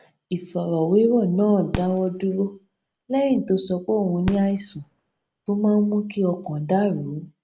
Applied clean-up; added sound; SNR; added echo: none; Fireworks; 15 dB; none.